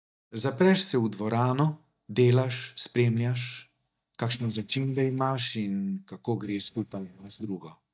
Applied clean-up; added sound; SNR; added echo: neural mask model DeepFilterNet 3.